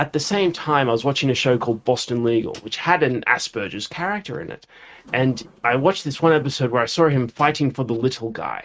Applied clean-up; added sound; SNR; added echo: neural mask model RNNoise.